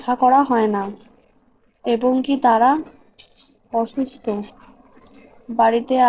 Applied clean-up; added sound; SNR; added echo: neural separator model SepFormer DNS4.